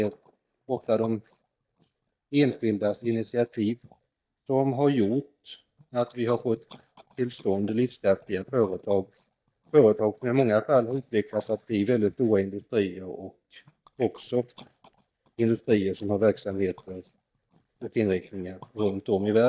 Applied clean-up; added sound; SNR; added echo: neural mask model DeepFilterNet 3.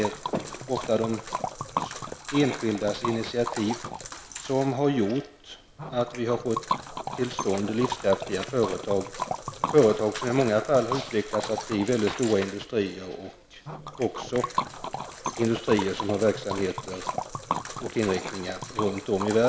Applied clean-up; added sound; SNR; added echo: none; Liquid; 8 dB; none.